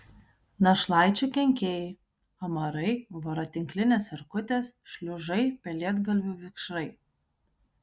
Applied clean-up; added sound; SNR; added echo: none; none; none; none.